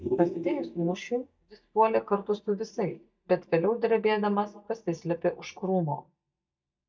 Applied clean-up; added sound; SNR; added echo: neural mask model DeepFilterNet 3.